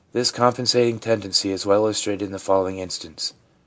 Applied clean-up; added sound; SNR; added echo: none; none; none; none.